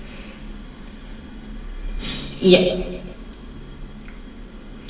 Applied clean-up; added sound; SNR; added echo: none; none; none; reverberation time 1.0 s.